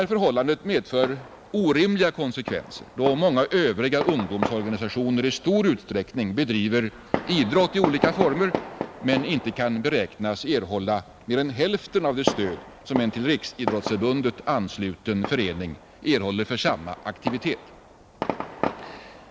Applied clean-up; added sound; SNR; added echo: none; Fireworks; 9 dB; none.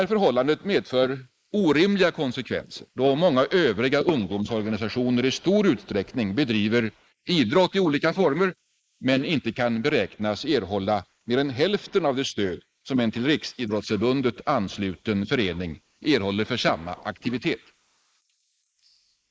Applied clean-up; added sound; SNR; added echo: neural mask model Resemble Enhance denoiser.